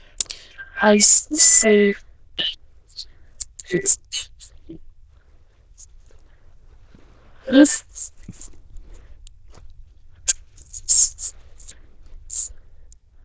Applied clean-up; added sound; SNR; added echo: neural diffusion model UNIVERSE++.